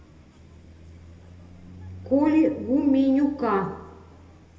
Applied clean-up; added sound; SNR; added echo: none; Car passing by; 20 dB; reverberation time 0.8 s.